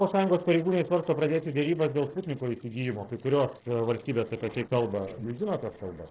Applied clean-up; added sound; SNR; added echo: neural separator model SepFormer DNS4.